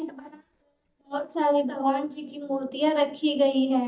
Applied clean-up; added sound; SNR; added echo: neural mask model DeepFilterNet 3.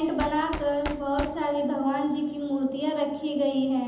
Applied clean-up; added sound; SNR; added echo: none; Knock; 14 dB; reverberation time 0.9 s.